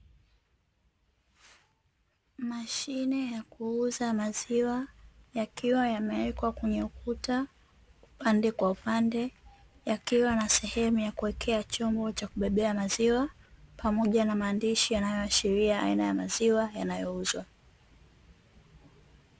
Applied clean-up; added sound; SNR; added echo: none; none; none; none.